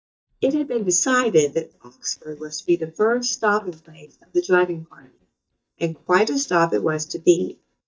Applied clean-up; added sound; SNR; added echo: neural mask model DeepFilterNet 3.